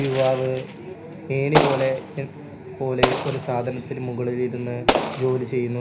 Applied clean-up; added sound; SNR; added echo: none; Explosion; 3 dB; reverberation time 0.5 s.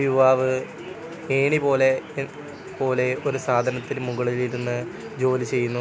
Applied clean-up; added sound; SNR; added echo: none; none; none; none.